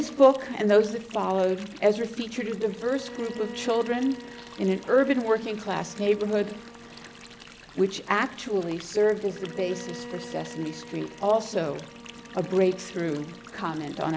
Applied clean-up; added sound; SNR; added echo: none; Bowed string instrument + Stream; 17 dB; none.